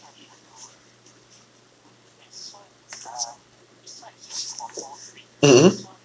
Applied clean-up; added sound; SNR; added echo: none; none; none; none.